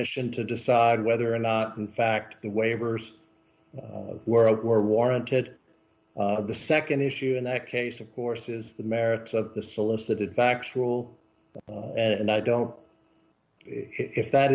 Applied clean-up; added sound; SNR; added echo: none; none; none; none.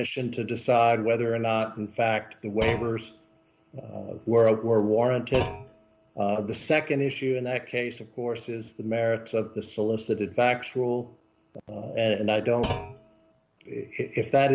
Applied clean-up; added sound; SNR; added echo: none; Thump, thud; 11 dB; none.